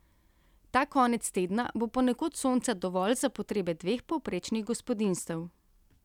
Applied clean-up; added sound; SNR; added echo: none; none; none; none.